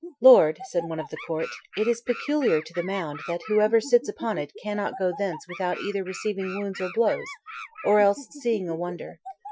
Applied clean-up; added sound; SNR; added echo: classical method Wiener filter.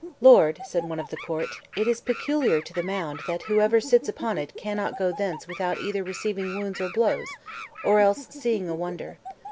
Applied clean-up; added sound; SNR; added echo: none; Animal; 15 dB; none.